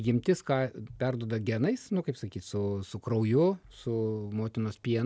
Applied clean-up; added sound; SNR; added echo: none; none; none; none.